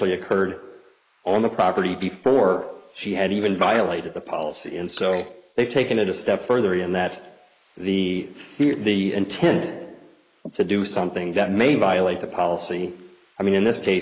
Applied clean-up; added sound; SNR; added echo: neural mask model Resemble Enhance denoiser.